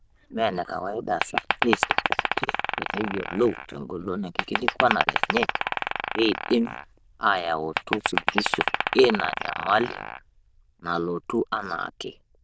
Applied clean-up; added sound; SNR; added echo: neural diffusion model UNIVERSE++.